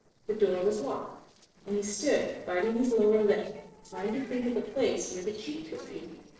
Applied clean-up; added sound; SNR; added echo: neural separator model SepFormer DNS4.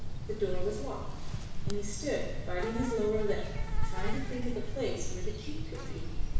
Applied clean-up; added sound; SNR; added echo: none; Insect; -5 dB; reverberation time 1.1 s.